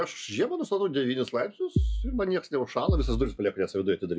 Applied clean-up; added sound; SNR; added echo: classical method log-MMSE.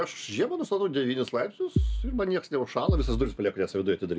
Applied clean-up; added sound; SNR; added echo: none; Bass drum; -2 dB; none.